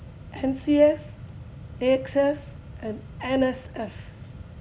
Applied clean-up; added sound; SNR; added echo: none; Mechanisms; 15 dB; none.